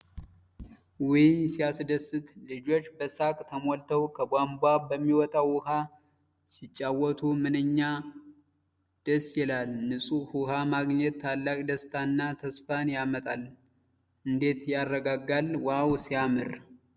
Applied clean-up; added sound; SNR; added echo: none; none; none; none.